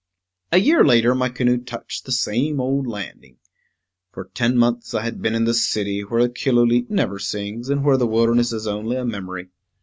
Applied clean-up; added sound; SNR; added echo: none; none; none; none.